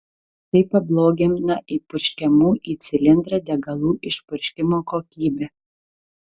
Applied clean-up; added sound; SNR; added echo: none; none; none; none.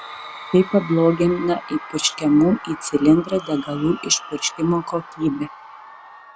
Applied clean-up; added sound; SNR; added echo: none; Crowd / Cheering; 16 dB; none.